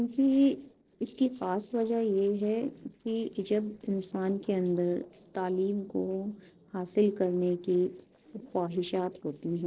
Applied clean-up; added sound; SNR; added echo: neural separator model SepFormer DNS4.